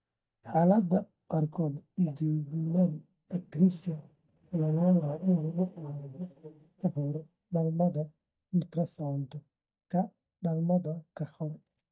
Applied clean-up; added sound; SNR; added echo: neural mask model DeepFilterNet 3.